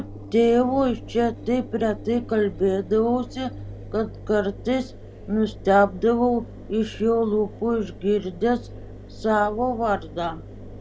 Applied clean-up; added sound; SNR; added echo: none; Engine; 15 dB; none.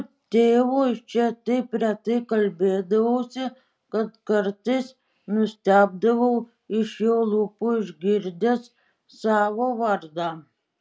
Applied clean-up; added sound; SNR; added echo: none; none; none; none.